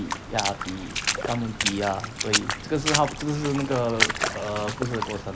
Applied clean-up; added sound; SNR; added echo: none; Water / Splash, splatter; 1 dB; none.